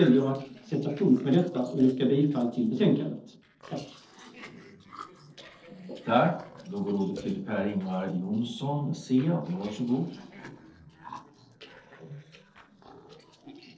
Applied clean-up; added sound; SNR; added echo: neural separator model SepFormer DNS4.